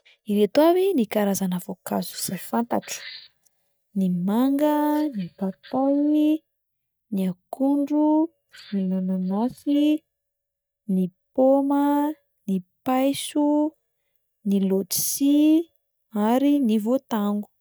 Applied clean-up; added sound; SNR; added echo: neural mask model DeepFilterNet 3.